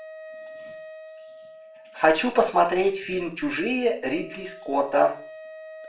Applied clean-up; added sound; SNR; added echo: none; Wind instrument, woodwind instrument; 18 dB; reverberation time 0.4 s.